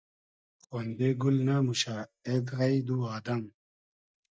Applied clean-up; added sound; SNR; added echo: neural mask model DeepFilterNet 3.